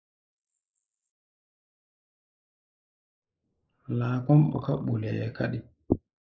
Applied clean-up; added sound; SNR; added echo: neural mask model Resemble Enhance denoiser.